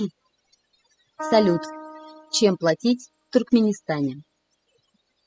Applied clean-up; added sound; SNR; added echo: classical method spectral subtraction.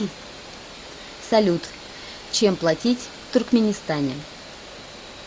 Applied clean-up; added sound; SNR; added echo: none; none; none; none.